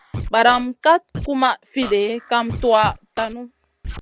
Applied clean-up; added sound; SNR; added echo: none; Scratching (performance technique); 13 dB; none.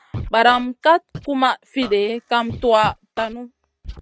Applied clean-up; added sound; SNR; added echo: neural mask model RNNoise.